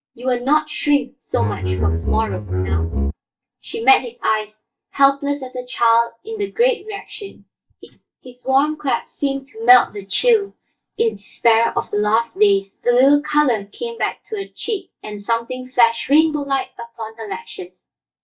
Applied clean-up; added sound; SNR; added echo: neural mask model DeepFilterNet 3.